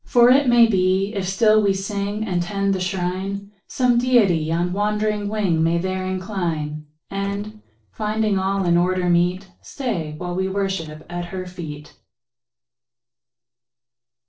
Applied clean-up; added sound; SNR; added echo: neural separator model SepFormer DNS4.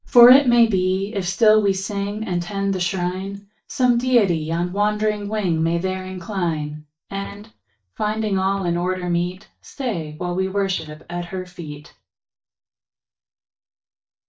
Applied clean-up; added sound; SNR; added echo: neural mask model DeepFilterNet 3.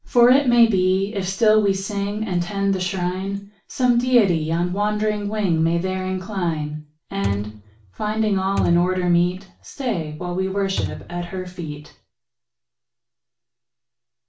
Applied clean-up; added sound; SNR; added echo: none; Thump, thud; 9 dB; reverberation time 0.3 s.